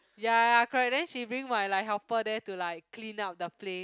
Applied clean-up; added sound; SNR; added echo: none; none; none; none.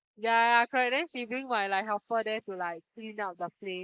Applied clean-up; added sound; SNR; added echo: neural mask model Resemble Enhance denoiser.